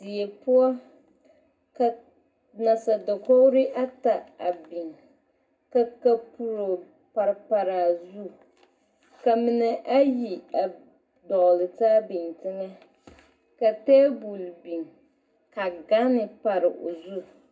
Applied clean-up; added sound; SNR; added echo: none; none; none; reverberation time 0.3 s.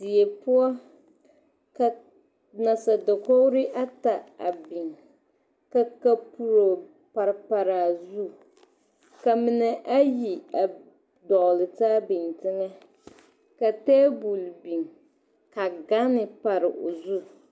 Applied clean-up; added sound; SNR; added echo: none; none; none; none.